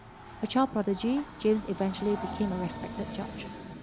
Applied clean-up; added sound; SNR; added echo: none; Train; 10 dB; none.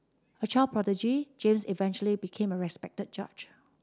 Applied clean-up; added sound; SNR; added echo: none; none; none; none.